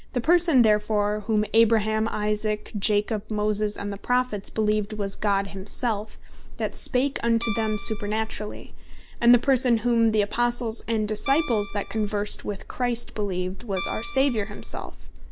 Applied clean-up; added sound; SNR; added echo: none; Guitar; 13 dB; none.